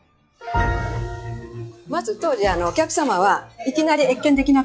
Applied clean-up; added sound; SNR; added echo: classical method log-MMSE.